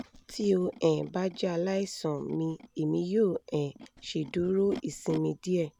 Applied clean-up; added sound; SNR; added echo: none; Animal; 20 dB; none.